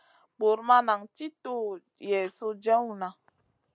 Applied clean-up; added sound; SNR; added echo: none; none; none; none.